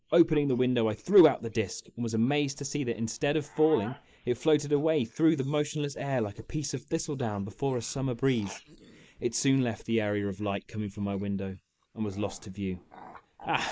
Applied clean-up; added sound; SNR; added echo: neural mask model Resemble Enhance denoiser.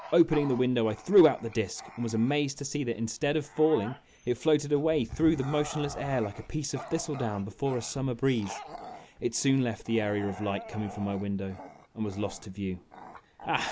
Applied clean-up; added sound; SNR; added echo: none; Bark / Growling; 16 dB; none.